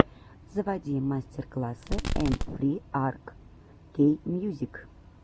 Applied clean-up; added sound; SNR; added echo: none; Fireworks; 1 dB; none.